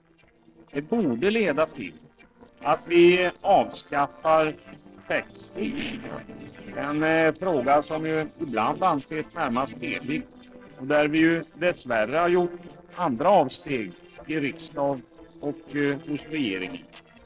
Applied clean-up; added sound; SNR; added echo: neural separator model SepFormer DNS4.